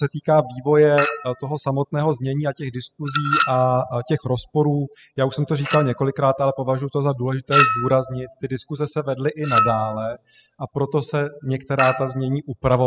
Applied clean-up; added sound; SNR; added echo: classical method spectral subtraction.